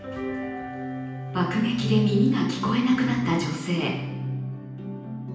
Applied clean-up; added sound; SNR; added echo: none; none; none; reverberation time 0.9 s.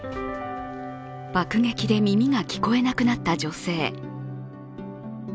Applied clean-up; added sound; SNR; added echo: none; none; none; none.